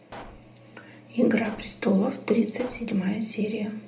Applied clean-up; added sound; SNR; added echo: none; Explosion; 20 dB; reverberation time 0.3 s.